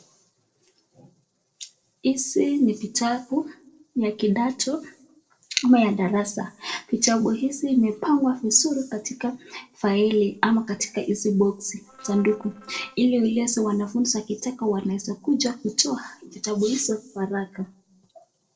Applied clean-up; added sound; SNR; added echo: neural separator model SepFormer DNS4.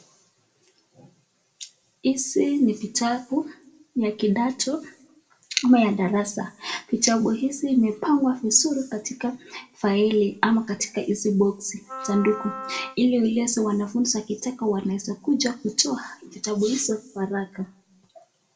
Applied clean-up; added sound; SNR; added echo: none; Wind instrument, woodwind instrument; 12 dB; reverberation time 0.4 s.